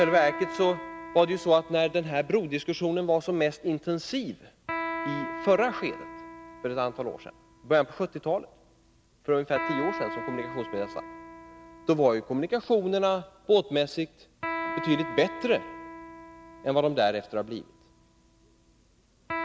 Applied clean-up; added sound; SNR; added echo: none; Electric guitar; 11 dB; none.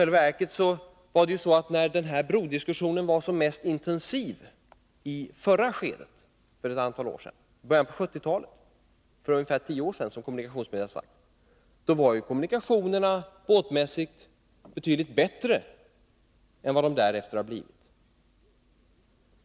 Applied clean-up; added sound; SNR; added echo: none; none; none; none.